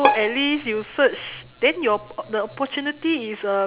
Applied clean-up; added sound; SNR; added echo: none; Bowed string instrument; 5 dB; none.